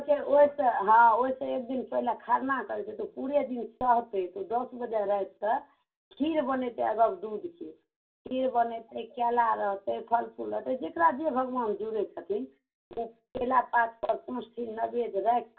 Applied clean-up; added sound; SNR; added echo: none; none; none; reverberation time 0.2 s.